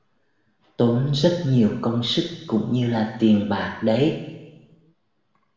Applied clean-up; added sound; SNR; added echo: none; none; none; reverberation time 1.0 s.